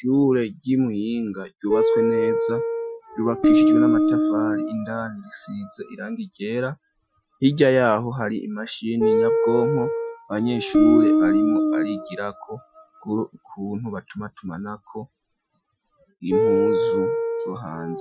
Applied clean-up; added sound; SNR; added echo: classical method Wiener filter.